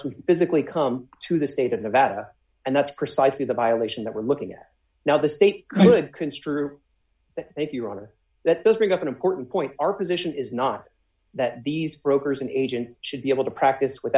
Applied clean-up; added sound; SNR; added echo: none; none; none; none.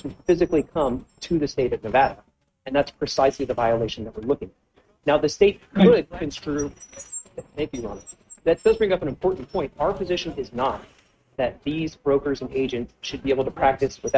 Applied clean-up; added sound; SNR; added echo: neural mask model RNNoise.